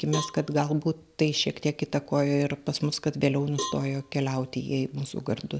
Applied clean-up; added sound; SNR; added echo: none; Cowbell; 13 dB; none.